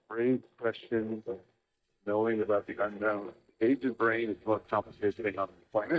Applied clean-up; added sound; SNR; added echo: neural mask model DeepFilterNet 3.